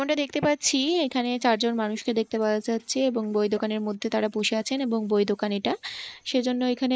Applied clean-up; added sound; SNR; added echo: neural mask model Resemble Enhance denoiser.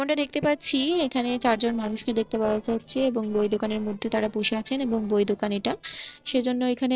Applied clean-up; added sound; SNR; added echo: neural separator model SepFormer DNS4.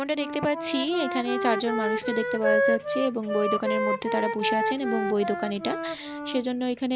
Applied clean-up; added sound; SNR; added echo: none; Wind instrument, woodwind instrument; 1 dB; none.